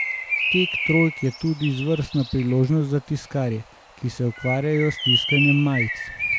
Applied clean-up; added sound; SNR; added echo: none; Bird; 4 dB; none.